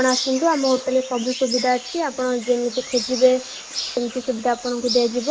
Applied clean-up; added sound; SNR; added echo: neural mask model Resemble Enhance denoiser.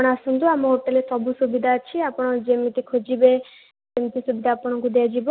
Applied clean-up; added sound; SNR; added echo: none; none; none; none.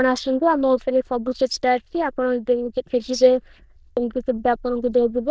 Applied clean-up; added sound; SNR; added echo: neural diffusion model UNIVERSE++.